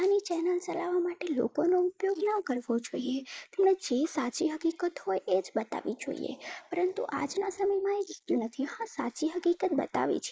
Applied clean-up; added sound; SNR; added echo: neural mask model Resemble Enhance denoiser.